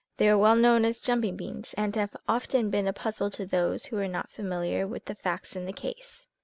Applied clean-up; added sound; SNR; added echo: none; none; none; none.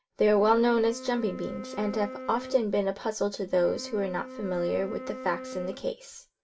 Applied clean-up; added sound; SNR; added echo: none; Wind instrument, woodwind instrument; 14 dB; reverberation time 0.2 s.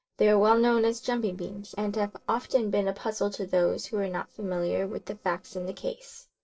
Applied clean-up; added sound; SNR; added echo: neural separator model SepFormer DNS4.